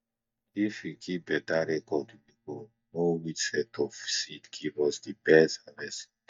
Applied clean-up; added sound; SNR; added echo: neural mask model DeepFilterNet 3.